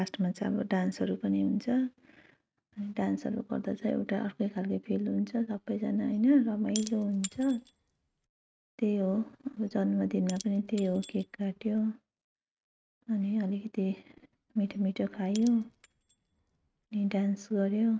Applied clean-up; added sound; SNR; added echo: neural mask model RNNoise.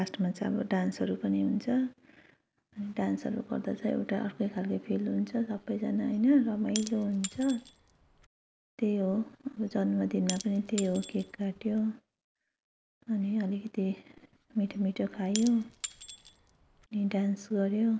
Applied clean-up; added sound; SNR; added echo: none; Shatter / Crushing; 14 dB; none.